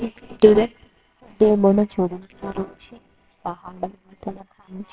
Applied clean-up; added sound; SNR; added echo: neural separator model SepFormer WHAMR!.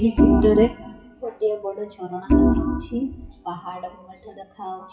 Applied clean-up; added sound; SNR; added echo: classical method WPE with log-MMSE.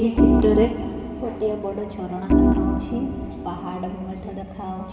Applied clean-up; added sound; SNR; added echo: none; Organ; -4 dB; reverberation time 1.8 s.